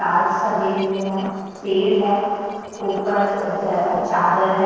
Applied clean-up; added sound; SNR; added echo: neural separator model SepFormer DNS4.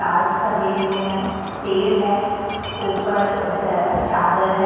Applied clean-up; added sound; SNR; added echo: none; Shatter; 15 dB; reverberation time 2.2 s.